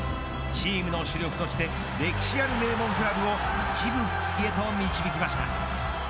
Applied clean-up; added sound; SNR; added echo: none; none; none; none.